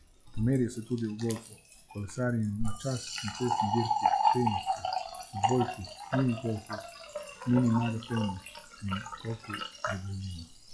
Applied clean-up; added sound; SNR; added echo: classical method log-MMSE.